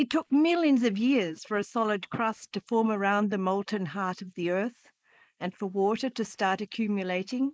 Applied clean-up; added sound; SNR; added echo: neural mask model Resemble Enhance denoiser.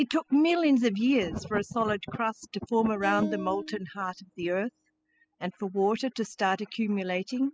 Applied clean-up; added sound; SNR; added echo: classical method spectral subtraction.